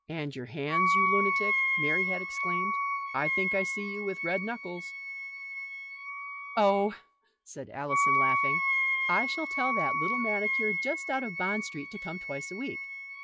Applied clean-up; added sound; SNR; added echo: classical method log-MMSE.